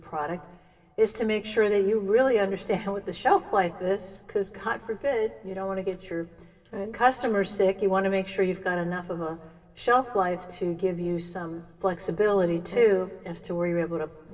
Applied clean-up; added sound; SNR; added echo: none; none; none; reverberation time 2.9 s.